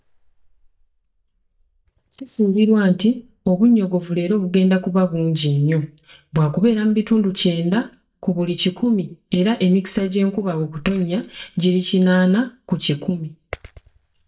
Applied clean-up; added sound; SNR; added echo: neural mask model DeepFilterNet 3.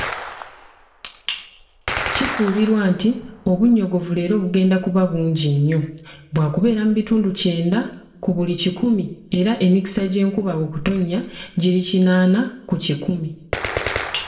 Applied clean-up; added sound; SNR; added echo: none; Gunshot, gunfire; 13 dB; reverberation time 0.6 s.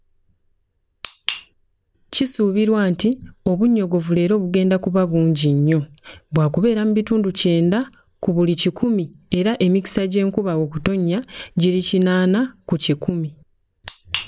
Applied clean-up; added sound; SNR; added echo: none; none; none; none.